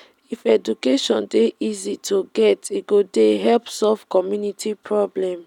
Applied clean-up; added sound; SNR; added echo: none; none; none; none.